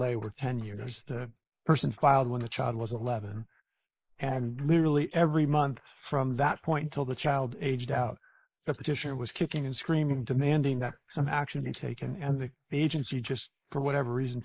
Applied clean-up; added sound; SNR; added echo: neural mask model Resemble Enhance denoiser.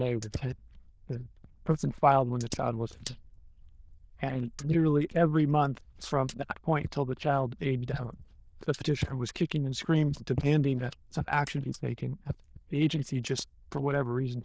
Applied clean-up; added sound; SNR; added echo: neural diffusion model UNIVERSE++.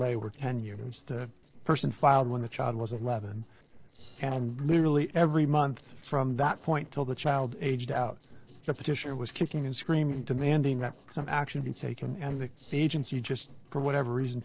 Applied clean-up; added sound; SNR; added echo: neural separator model SepFormer DNS4.